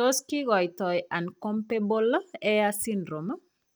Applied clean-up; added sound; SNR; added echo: none; none; none; none.